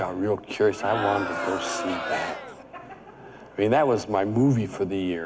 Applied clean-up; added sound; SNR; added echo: none; Crowd; 5 dB; none.